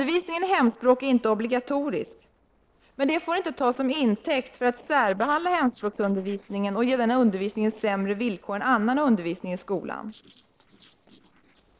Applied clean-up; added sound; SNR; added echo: neural separator model SepFormer DNS4.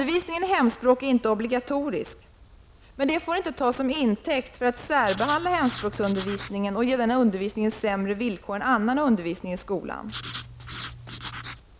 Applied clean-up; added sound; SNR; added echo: none; Writing; 10 dB; none.